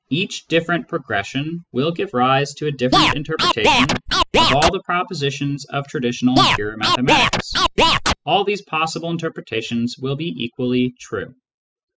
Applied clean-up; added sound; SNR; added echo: classical method spectral subtraction.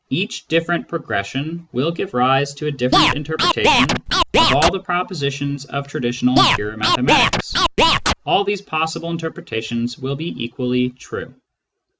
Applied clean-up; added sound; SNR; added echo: none; Scratching (performance technique); -5 dB; none.